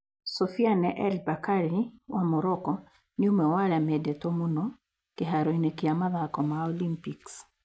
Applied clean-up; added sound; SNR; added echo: none; none; none; none.